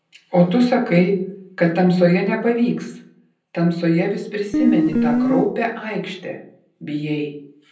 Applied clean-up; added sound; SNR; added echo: none; Guitar; -1 dB; reverberation time 0.6 s.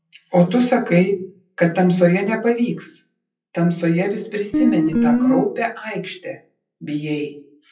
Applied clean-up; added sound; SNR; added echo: classical method WPE with log-MMSE.